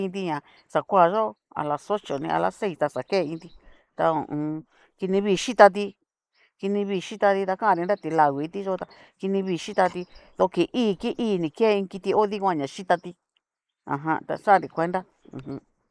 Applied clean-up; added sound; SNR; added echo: neural mask model Resemble Enhance denoiser.